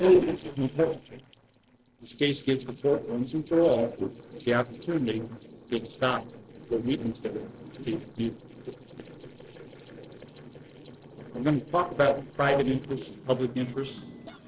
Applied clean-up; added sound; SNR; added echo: neural separator model SepFormer DNS4.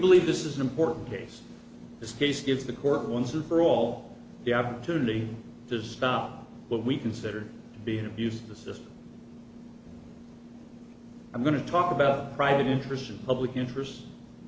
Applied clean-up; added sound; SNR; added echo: none; none; none; none.